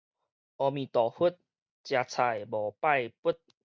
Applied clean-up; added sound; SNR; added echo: none; none; none; none.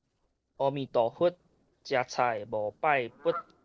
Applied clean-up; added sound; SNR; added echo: neural separator model SepFormer DNS4.